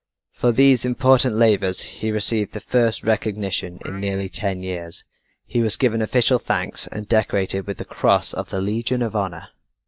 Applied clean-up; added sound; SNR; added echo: neural mask model DeepFilterNet 3.